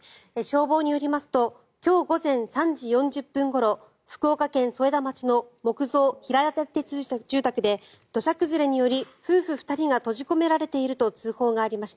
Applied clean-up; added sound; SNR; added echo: none; none; none; none.